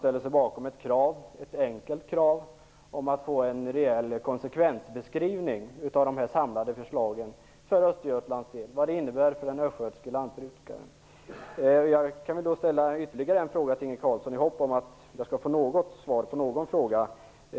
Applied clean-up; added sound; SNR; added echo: none; none; none; none.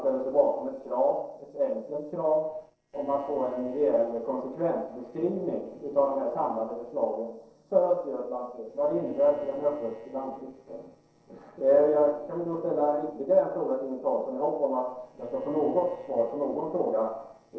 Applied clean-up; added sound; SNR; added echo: neural separator model SepFormer DNS4.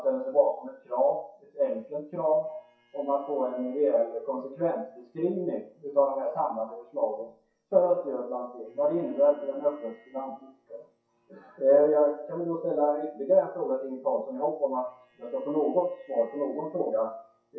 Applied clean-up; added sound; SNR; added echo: classical method WPE with log-MMSE.